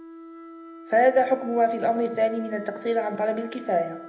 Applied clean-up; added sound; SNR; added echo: none; Wind instrument, woodwind instrument; 17 dB; reverberation time 0.7 s.